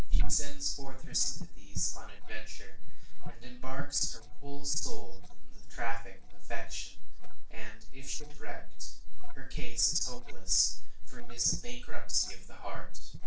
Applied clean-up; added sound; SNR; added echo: neural separator model SepFormer DNS4.